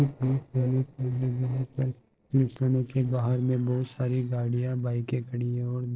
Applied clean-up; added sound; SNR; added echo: neural separator model SepFormer DNS4.